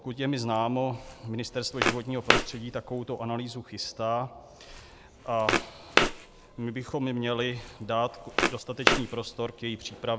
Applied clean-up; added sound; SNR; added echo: none; Walk, footsteps; -1 dB; none.